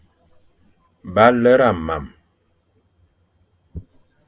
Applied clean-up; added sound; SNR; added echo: none; none; none; none.